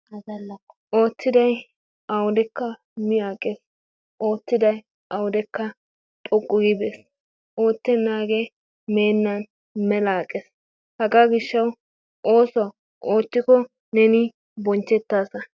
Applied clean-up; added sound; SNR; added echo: none; none; none; none.